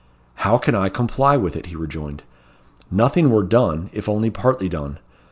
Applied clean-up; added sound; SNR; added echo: none; none; none; none.